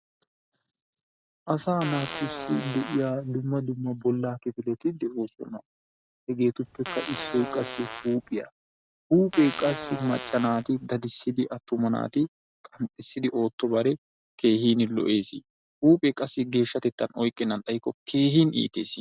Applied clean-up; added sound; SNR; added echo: none; Fart; 10 dB; none.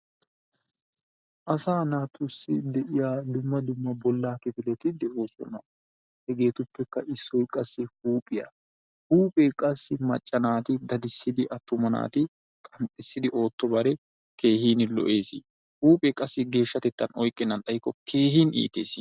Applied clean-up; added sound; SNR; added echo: none; none; none; none.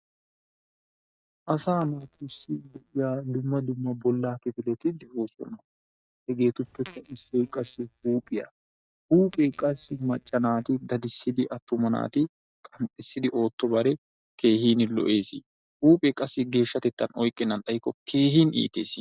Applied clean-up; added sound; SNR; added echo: neural mask model DeepFilterNet 3.